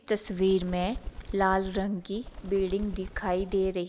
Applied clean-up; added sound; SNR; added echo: none; Bird; 12 dB; none.